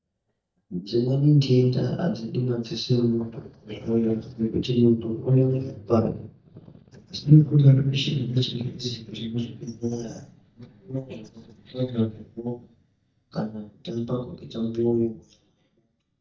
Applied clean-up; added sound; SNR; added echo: neural mask model DeepFilterNet 3.